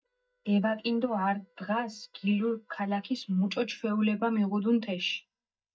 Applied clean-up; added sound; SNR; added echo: neural mask model DeepFilterNet 3.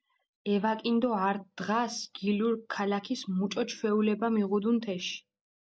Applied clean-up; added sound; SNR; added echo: none; none; none; none.